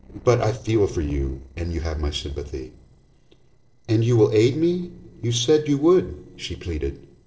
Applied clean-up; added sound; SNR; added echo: neural separator model SepFormer DNS4.